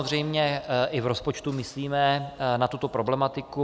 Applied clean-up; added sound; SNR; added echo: none; none; none; none.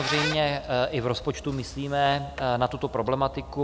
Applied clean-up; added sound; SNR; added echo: none; Squeak; 10 dB; none.